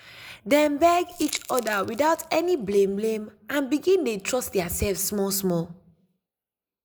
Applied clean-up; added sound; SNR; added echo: neural mask model Resemble Enhance denoiser.